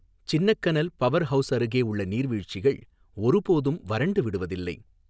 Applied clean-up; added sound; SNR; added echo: none; none; none; none.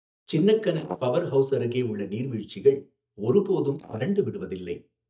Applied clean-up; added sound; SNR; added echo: neural mask model DeepFilterNet 3.